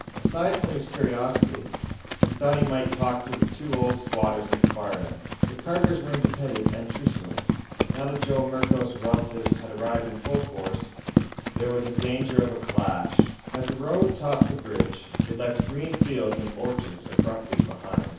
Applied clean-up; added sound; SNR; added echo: none; Run; -3 dB; reverberation time 0.7 s.